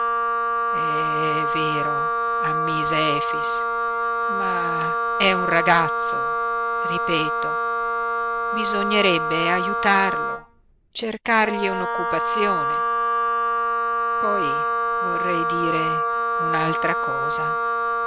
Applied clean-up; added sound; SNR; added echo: none; Wind instrument, woodwind instrument; -4 dB; none.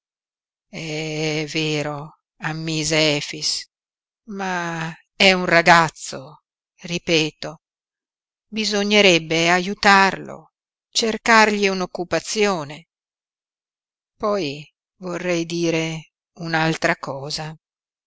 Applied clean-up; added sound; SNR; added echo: none; none; none; none.